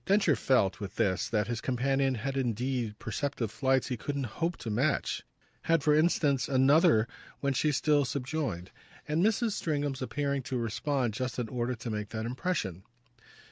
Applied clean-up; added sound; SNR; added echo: none; none; none; none.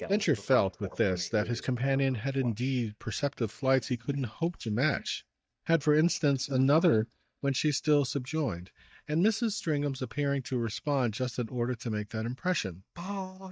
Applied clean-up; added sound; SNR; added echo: neural mask model DeepFilterNet 3.